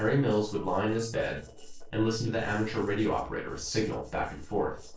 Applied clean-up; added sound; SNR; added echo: neural separator model SepFormer DNS4.